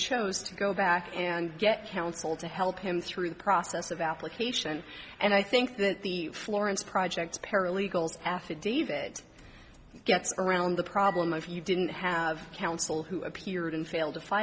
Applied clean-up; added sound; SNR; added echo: none; Dishes, pots, and pans / Chink, clink; 19 dB; none.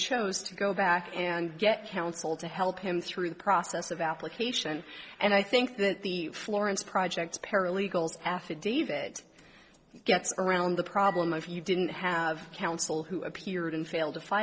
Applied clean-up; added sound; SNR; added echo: neural separator model SepFormer DNS4.